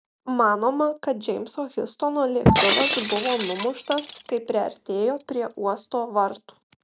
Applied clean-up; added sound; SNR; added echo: none; Shatter; 1 dB; none.